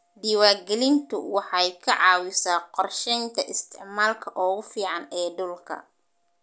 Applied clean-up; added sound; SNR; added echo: none; none; none; none.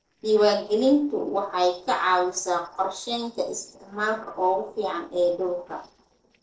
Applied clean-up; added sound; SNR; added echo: neural separator model SepFormer DNS4.